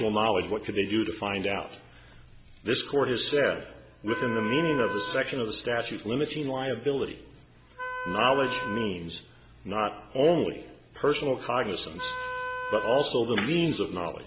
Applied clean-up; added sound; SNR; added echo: none; Wind instrument, woodwind instrument; 6 dB; none.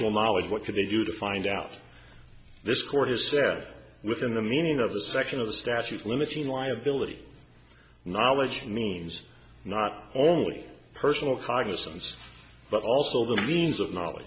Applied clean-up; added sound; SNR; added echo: none; none; none; none.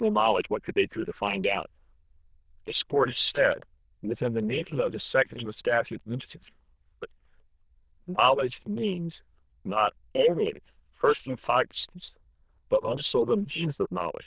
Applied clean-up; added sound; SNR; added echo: neural diffusion model UNIVERSE++.